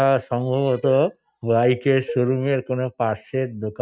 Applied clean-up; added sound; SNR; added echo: neural mask model RNNoise.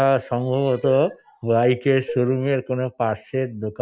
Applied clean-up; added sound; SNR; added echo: none; Dishes, pots, and pans; 16 dB; none.